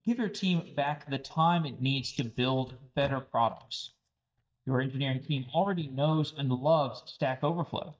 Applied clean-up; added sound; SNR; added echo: neural mask model DeepFilterNet 3.